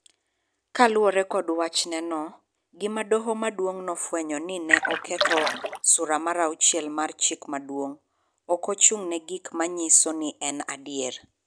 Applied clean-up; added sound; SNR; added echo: none; Splash, splatter; -1 dB; none.